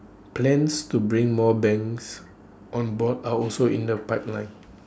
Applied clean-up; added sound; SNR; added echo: none; none; none; none.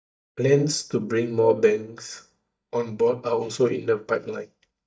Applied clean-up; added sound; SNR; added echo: neural mask model DeepFilterNet 3.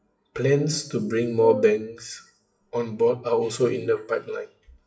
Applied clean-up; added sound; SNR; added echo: classical method WPE with log-MMSE.